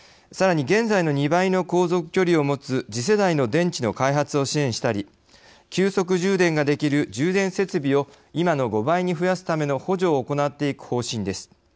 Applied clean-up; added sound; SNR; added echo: none; none; none; none.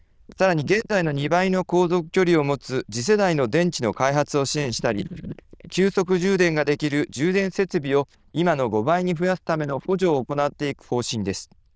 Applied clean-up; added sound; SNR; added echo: neural diffusion model UNIVERSE++.